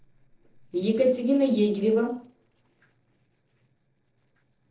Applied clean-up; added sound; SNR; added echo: neural separator model SepFormer DNS4.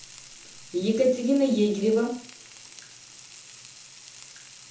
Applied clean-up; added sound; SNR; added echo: none; Frying (food); 19 dB; reverberation time 0.6 s.